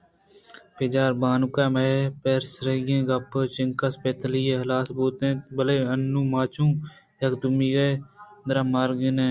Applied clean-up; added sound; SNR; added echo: none; none; none; none.